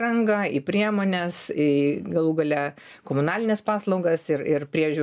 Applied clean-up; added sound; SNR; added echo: none; none; none; none.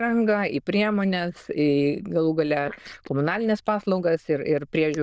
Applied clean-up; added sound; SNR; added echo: neural diffusion model UNIVERSE++.